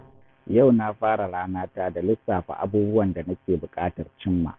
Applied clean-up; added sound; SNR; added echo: none; none; none; none.